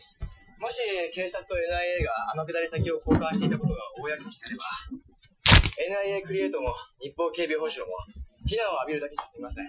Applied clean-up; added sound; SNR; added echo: classical method Wiener filter.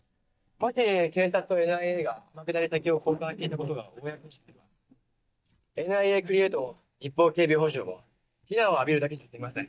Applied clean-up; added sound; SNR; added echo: neural mask model DeepFilterNet 3.